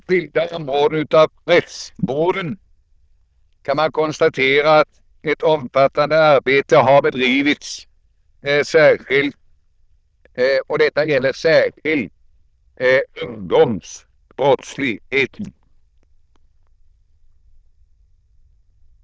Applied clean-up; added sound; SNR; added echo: neural diffusion model UNIVERSE++.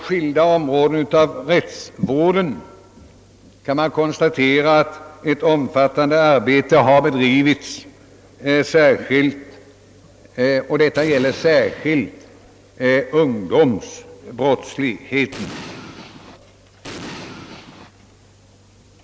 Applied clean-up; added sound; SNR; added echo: none; Explosion; 16 dB; none.